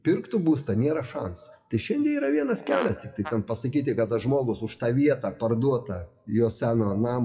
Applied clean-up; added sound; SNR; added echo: classical method WPE with log-MMSE.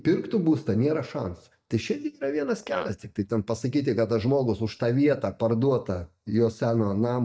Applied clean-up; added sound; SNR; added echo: neural mask model DeepFilterNet 3.